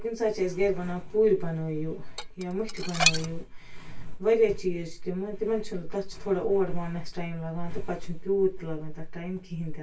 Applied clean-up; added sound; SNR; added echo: none; Dishes, pots, and pans; 3 dB; reverberation time 0.2 s.